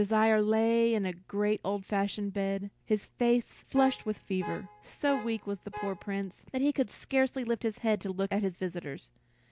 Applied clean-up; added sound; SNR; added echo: none; Alarm / Car; 13 dB; none.